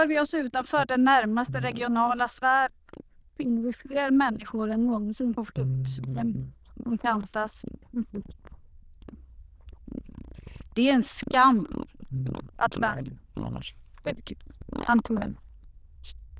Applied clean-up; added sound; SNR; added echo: neural diffusion model UNIVERSE++.